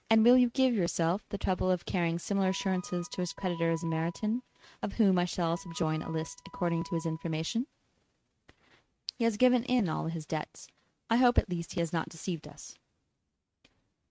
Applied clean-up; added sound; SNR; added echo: neural mask model RNNoise.